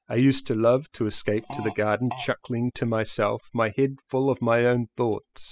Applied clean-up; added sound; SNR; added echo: classical method spectral subtraction.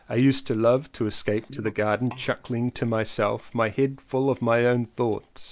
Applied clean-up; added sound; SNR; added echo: neural mask model Resemble Enhance denoiser.